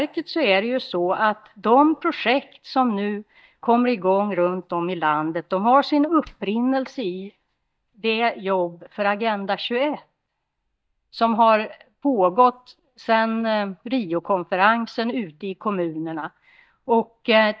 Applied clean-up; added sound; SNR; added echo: neural mask model DeepFilterNet 3.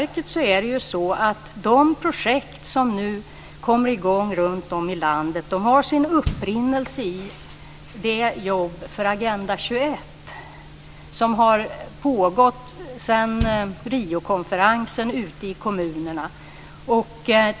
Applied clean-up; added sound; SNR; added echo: none; Bass drum; 13 dB; none.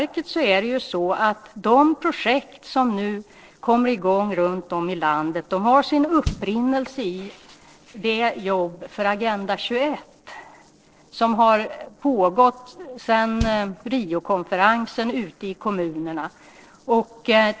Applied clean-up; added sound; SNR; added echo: neural separator model SepFormer DNS4.